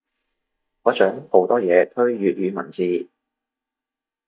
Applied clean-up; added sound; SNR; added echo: neural mask model DeepFilterNet 3.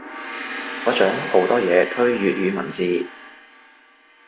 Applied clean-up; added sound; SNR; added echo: none; Gong; 11 dB; none.